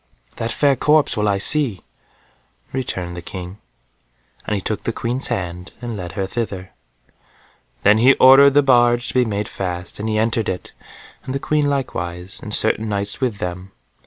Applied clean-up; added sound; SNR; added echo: none; none; none; none.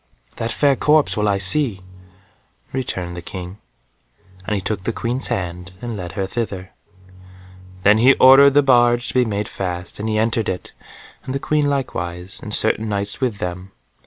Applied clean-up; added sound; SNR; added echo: none; Bowed string instrument; 19 dB; none.